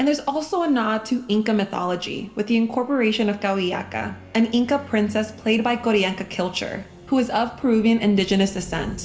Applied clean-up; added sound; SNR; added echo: none; none; none; reverberation time 2.8 s.